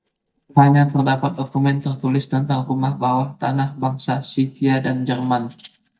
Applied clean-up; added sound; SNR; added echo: neural mask model DeepFilterNet 3.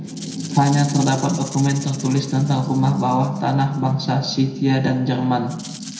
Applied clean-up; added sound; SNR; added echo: none; Rattle (instrument); 18 dB; reverberation time 0.8 s.